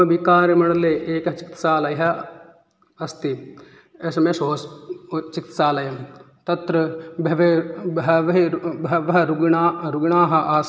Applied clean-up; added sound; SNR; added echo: none; none; none; none.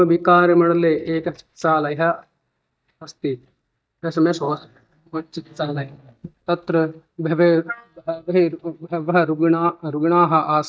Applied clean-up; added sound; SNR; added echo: neural mask model DeepFilterNet 3.